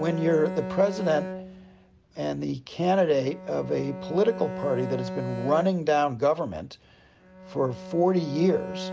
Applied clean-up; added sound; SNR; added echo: none; Bowed string instrument; 10 dB; none.